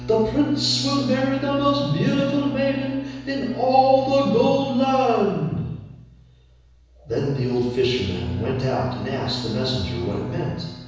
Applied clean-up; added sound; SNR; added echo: none; Bowed string instrument; 10 dB; reverberation time 1.1 s.